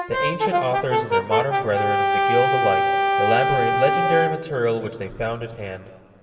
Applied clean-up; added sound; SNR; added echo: none; Brass instrument; -2 dB; reverberation time 2.0 s.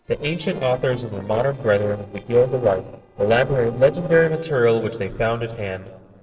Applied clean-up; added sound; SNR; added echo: neural separator model SepFormer DNS4.